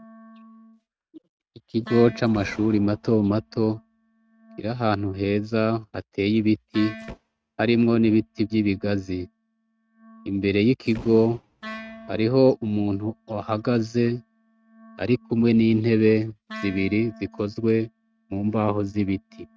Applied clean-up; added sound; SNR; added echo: neural mask model RNNoise.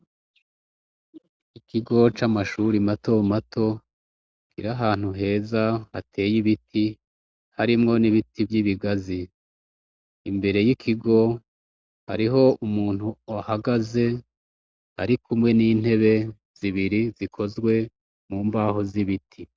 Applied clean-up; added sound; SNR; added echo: none; none; none; none.